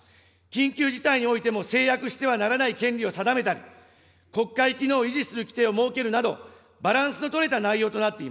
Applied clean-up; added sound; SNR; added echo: none; none; none; none.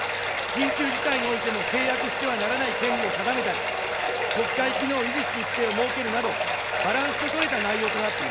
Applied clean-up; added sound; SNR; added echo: none; Bathtub (filling or washing); -2 dB; none.